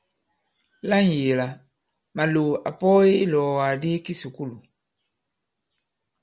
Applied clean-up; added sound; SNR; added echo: none; none; none; none.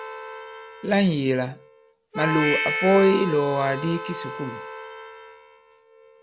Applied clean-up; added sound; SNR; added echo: none; Harmonica; 7 dB; none.